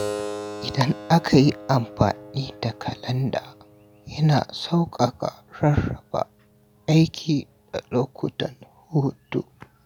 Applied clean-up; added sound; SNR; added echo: none; Keyboard (musical); 16 dB; none.